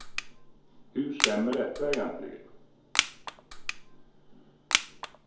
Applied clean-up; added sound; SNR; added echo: none; Crushing; -1 dB; reverberation time 2.4 s.